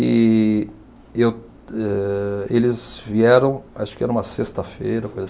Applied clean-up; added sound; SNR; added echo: none; none; none; none.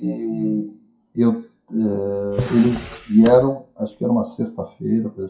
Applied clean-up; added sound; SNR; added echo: classical method WPE with log-MMSE.